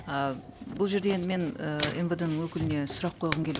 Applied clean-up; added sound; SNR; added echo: none; Tearing; 9 dB; none.